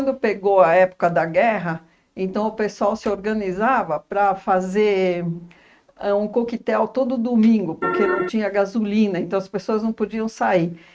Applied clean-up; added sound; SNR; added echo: neural mask model RNNoise.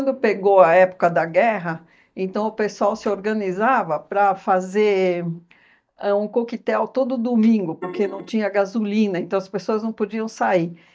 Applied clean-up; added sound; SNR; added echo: neural mask model DeepFilterNet 3.